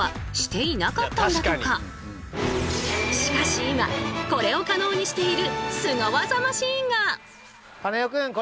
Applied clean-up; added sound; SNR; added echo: none; none; none; none.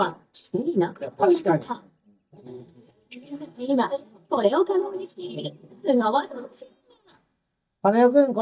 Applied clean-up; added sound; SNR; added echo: neural mask model DeepFilterNet 3.